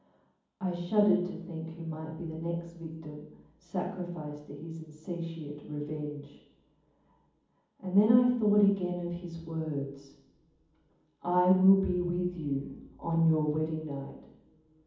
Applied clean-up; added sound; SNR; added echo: none; none; none; reverberation time 1.2 s.